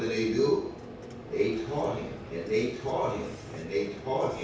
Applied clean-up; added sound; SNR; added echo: none; Vehicle; 12 dB; reverberation time 0.6 s.